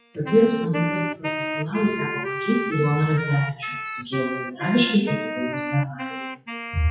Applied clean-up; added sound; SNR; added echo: classical method WPE with log-MMSE.